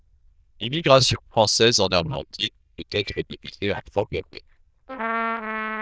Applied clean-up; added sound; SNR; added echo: neural diffusion model UNIVERSE++.